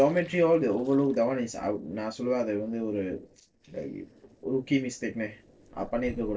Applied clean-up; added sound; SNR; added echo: neural separator model SepFormer DNS4.